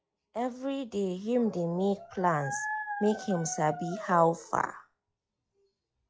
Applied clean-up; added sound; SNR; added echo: classical method log-MMSE.